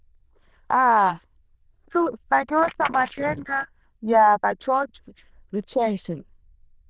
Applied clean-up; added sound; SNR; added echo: neural diffusion model UNIVERSE++.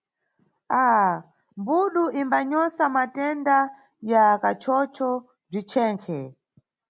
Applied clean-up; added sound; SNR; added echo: none; none; none; none.